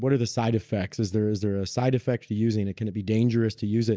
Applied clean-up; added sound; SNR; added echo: none; none; none; none.